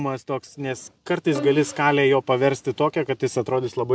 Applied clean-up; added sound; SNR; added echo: none; Bowed string instrument; 14 dB; none.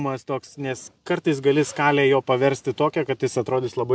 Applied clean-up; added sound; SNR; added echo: none; none; none; none.